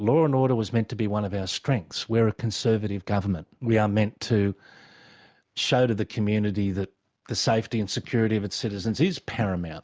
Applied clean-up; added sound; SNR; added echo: none; none; none; none.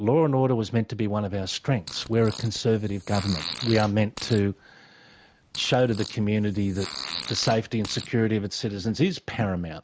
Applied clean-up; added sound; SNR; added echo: none; Fart; 13 dB; none.